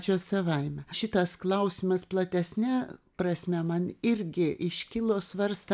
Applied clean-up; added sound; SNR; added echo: none; none; none; none.